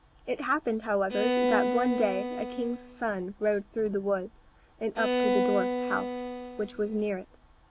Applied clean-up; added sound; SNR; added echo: none; Bowed string instrument; 0 dB; none.